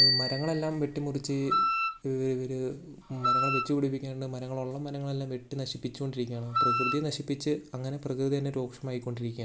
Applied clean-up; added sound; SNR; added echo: none; Bicycle bell + Wind instrument, woodwind instrument; 1 dB; none.